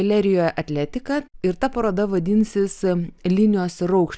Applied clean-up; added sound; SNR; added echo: none; none; none; none.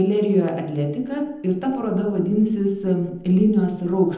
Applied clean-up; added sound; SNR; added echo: none; none; none; reverberation time 0.8 s.